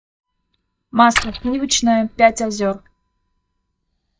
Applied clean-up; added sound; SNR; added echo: neural mask model DeepFilterNet 3.